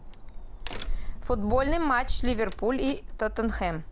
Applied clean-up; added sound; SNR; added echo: none; Crack; 1 dB; none.